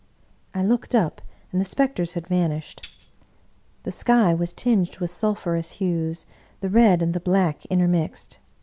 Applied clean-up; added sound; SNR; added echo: none; Tambourine; 10 dB; none.